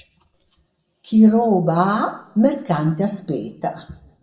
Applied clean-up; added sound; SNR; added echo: none; none; none; reverberation time 0.7 s.